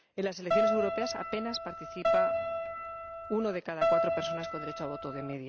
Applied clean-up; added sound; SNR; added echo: none; Keyboard (musical); -5 dB; none.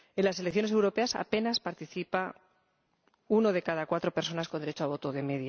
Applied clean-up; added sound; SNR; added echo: none; none; none; none.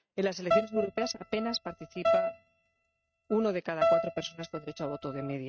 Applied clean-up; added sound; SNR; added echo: neural mask model RNNoise.